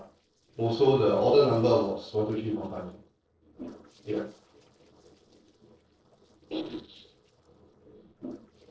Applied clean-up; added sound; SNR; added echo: neural separator model SepFormer DNS4.